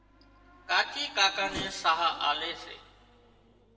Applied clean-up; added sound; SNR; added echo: none; Race car, auto racing / Accelerating, revving, vroom; 17 dB; reverberation time 1.6 s.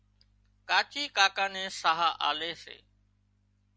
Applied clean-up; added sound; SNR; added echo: none; none; none; none.